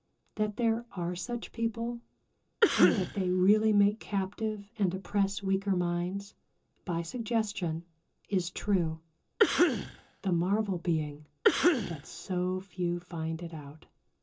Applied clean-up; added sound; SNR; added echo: none; Cough; -1 dB; reverberation time 0.2 s.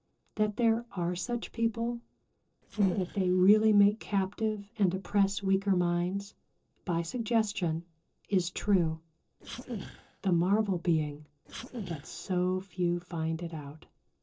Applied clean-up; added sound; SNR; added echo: neural separator model SepFormer DNS4.